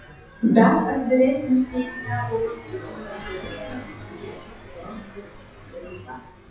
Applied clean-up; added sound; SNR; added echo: classical method WPE with log-MMSE.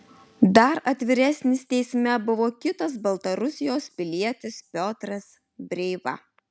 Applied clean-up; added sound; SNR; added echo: none; none; none; none.